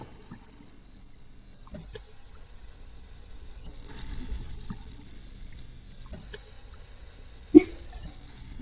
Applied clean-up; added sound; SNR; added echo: neural mask model DeepFilterNet 3.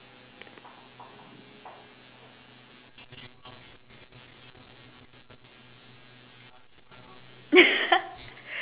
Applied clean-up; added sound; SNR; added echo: none; none; none; none.